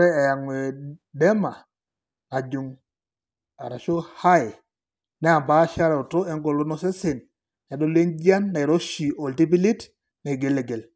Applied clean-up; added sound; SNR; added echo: none; none; none; none.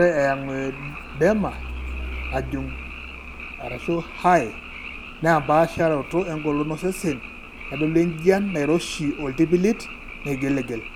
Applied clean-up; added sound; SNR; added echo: none; Truck + Frog; 12 dB; none.